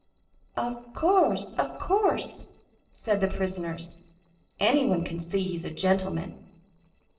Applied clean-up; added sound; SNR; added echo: neural separator model SepFormer DNS4.